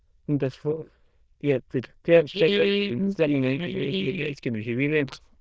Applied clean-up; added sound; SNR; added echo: neural diffusion model UNIVERSE++.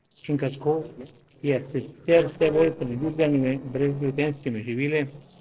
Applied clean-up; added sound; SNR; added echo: neural separator model SepFormer DNS4.